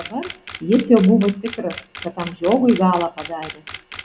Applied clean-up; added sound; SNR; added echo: none; Camera; 16 dB; none.